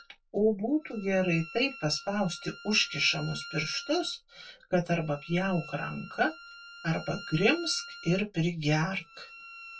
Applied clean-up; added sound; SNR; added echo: none; Bowed string instrument; 17 dB; reverberation time 0.1 s.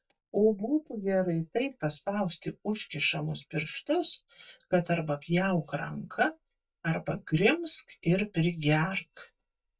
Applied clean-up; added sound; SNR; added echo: neural mask model DeepFilterNet 3.